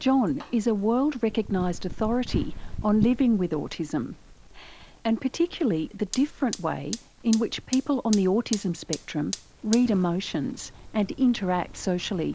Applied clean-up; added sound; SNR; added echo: none; Fire; 12 dB; none.